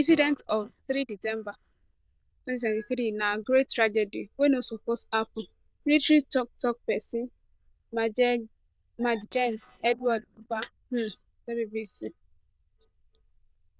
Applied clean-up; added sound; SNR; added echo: neural diffusion model UNIVERSE++.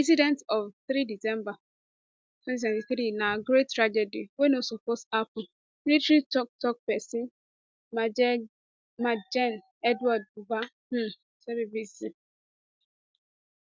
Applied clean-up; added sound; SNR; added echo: none; none; none; none.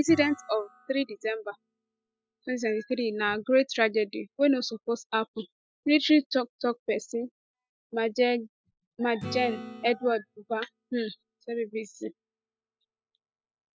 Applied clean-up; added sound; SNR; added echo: classical method spectral subtraction.